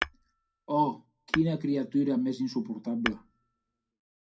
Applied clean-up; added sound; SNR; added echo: none; Tap / Hammer; 9 dB; reverberation time 0.2 s.